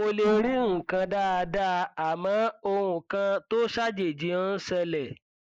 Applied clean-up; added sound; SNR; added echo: neural mask model Resemble Enhance denoiser.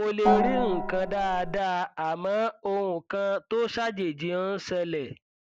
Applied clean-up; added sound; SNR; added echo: none; Gong; -1 dB; none.